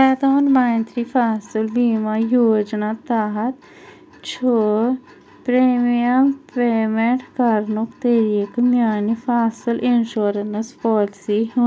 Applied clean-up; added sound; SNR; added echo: none; none; none; none.